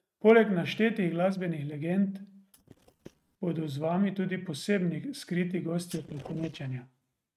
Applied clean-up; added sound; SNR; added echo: neural mask model RNNoise.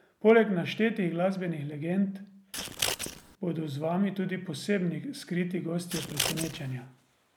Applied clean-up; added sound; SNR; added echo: none; Scissors; 4 dB; none.